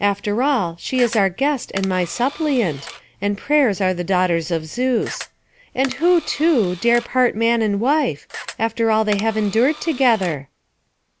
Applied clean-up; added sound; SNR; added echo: none; Camera; 16 dB; none.